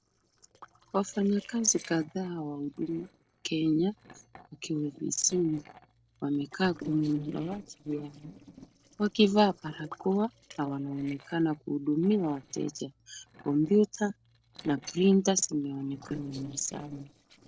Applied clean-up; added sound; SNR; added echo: neural separator model SepFormer DNS4.